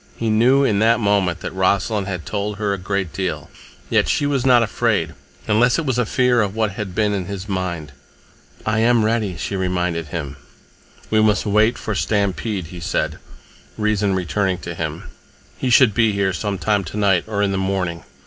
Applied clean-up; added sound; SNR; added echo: none; none; none; none.